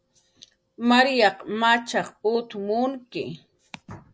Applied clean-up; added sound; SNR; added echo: none; none; none; none.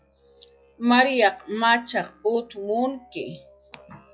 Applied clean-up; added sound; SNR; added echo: classical method log-MMSE.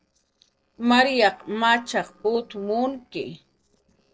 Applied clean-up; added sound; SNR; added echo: neural separator model SepFormer DNS4.